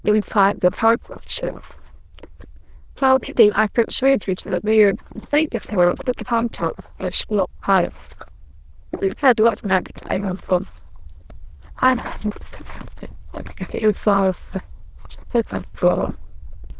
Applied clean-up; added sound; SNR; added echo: neural diffusion model UNIVERSE++.